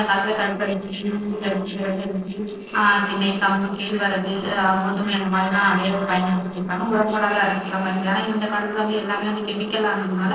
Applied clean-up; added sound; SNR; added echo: neural separator model SepFormer DNS4.